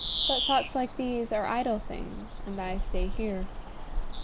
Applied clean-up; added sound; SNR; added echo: none; Bird vocalization, bird call, bird song; -1 dB; none.